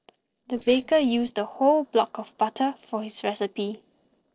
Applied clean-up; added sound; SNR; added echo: neural separator model SepFormer DNS4.